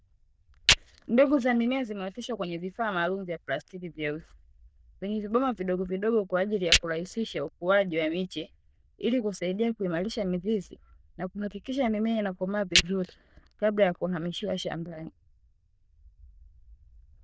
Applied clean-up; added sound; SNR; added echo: neural diffusion model UNIVERSE++.